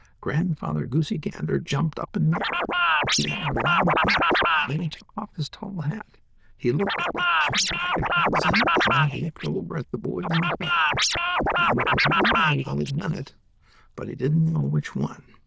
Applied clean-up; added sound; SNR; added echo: neural diffusion model UNIVERSE++.